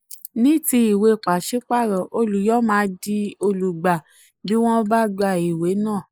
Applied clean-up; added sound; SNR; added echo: neural mask model Resemble Enhance denoiser.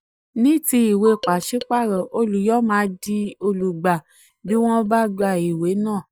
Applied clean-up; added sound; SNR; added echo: neural mask model DeepFilterNet 3.